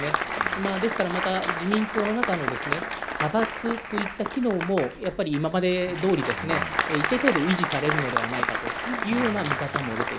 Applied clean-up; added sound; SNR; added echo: none; Applause; 2 dB; none.